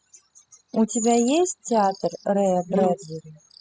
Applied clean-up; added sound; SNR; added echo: classical method spectral subtraction.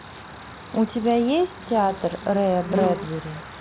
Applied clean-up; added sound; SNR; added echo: none; Cricket; 8 dB; none.